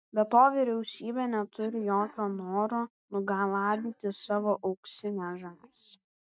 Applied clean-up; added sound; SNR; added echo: neural mask model DeepFilterNet 3.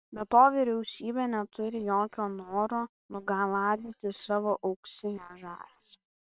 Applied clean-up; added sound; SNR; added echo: neural separator model SepFormer WHAM!.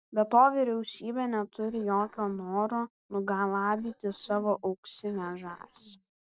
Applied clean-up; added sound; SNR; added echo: neural separator model SepFormer DNS4.